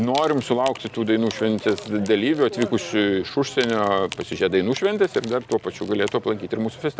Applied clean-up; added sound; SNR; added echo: none; Wood; 19 dB; none.